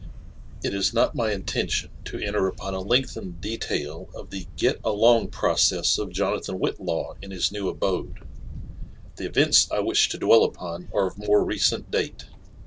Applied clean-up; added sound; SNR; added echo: none; Camera; 13 dB; none.